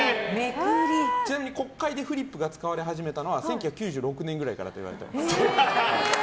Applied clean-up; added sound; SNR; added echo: none; none; none; none.